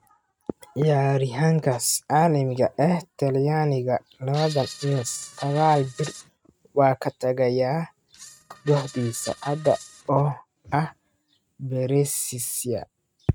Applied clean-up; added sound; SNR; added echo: neural mask model RNNoise.